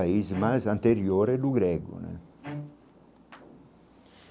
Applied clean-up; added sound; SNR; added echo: none; Bowed string instrument; 16 dB; none.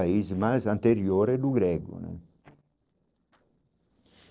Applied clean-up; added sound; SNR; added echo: neural separator model SepFormer DNS4.